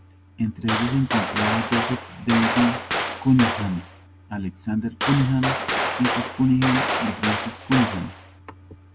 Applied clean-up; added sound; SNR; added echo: none; Gunshot, gunfire; 2 dB; none.